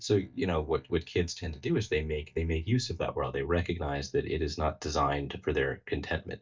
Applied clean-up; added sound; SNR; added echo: neural mask model DeepFilterNet 3.